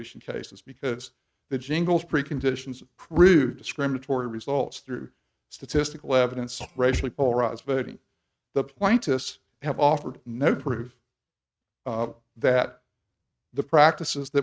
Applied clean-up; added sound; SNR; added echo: neural mask model RNNoise.